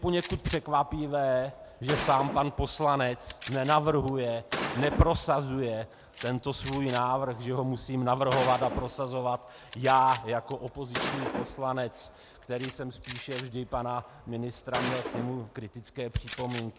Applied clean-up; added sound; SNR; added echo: none; Gunshot, gunfire; 9 dB; none.